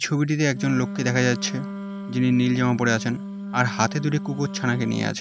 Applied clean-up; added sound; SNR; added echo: none; Wind instrument, woodwind instrument; 9 dB; none.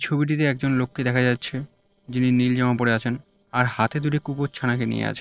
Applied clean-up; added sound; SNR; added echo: neural separator model SepFormer DNS4.